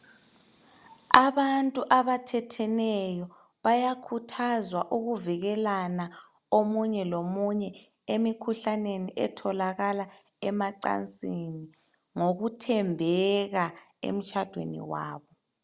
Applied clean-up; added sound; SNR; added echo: none; none; none; none.